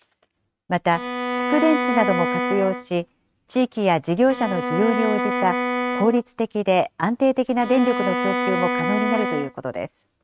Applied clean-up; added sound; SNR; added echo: neural mask model RNNoise.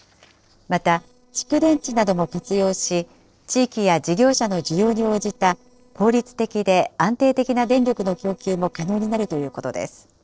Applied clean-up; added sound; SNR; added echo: neural separator model SepFormer DNS4.